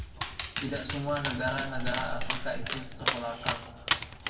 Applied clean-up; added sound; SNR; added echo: none; Dog; -4 dB; reverberation time 1.9 s.